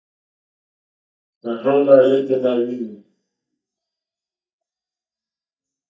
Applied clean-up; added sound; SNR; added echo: neural mask model DeepFilterNet 3.